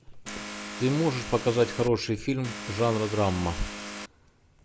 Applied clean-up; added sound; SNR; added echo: none; Vehicle; 9 dB; none.